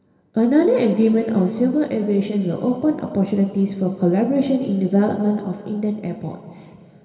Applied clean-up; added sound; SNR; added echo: none; none; none; reverberation time 2.4 s.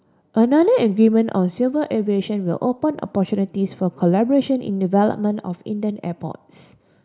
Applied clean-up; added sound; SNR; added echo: none; none; none; none.